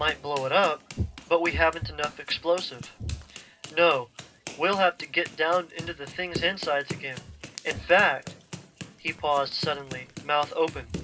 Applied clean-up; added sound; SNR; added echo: none; Run; 14 dB; reverberation time 0.2 s.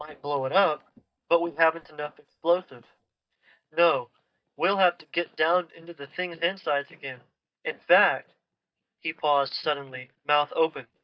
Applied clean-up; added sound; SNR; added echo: neural mask model DeepFilterNet 3.